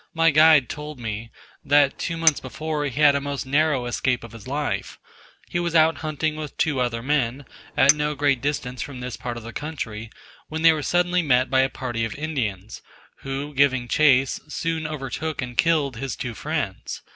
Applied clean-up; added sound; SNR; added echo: none; Chink, clink; 7 dB; none.